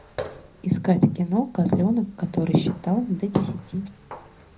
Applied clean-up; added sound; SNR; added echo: none; Walk, footsteps; 18 dB; reverberation time 0.4 s.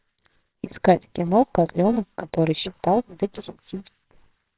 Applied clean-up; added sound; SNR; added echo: neural separator model SepFormer WHAMR!.